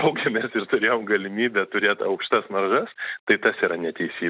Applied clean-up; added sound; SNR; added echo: none; none; none; none.